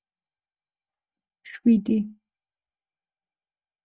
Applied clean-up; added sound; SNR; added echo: neural mask model DeepFilterNet 3.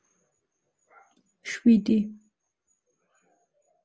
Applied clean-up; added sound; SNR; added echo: none; none; none; none.